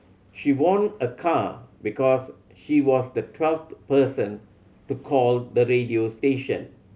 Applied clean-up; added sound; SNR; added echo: none; none; none; none.